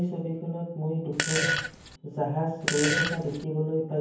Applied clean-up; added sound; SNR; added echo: none; Fart; -1 dB; reverberation time 0.9 s.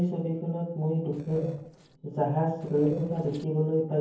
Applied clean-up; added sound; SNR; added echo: neural separator model SepFormer DNS4.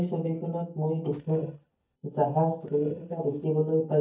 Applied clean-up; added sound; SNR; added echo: neural mask model DeepFilterNet 3.